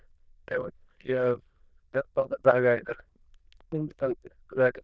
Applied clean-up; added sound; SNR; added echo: neural diffusion model UNIVERSE++.